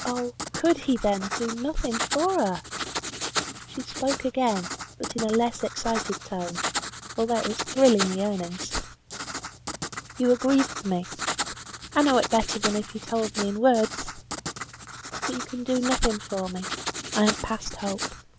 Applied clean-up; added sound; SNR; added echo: none; Writing; 6 dB; none.